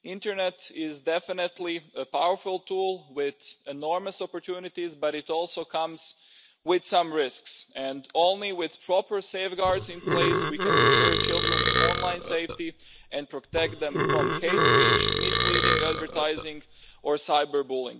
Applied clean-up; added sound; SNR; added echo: none; Burping, eructation; -4 dB; none.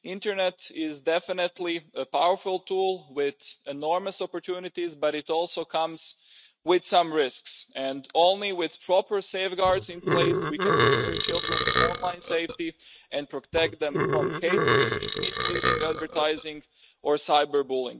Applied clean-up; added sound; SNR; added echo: neural mask model RNNoise.